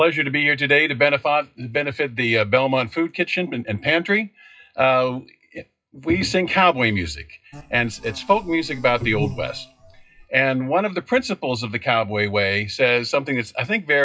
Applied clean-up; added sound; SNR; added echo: classical method WPE with log-MMSE.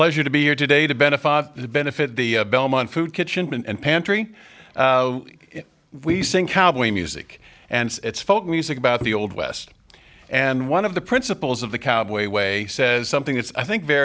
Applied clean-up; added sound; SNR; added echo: none; none; none; none.